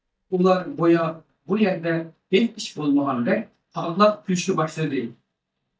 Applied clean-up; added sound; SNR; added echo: neural mask model DeepFilterNet 3.